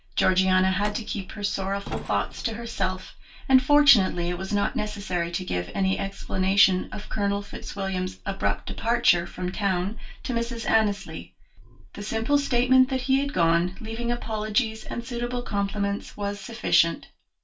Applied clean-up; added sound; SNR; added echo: none; Truck; 14 dB; reverberation time 0.2 s.